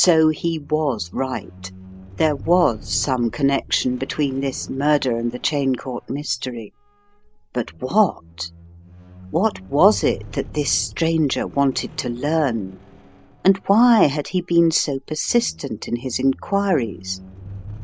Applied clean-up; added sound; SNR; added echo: none; Squeak; 18 dB; none.